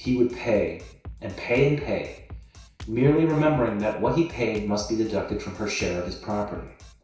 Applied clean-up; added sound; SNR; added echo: none; Drum kit; 17 dB; reverberation time 0.6 s.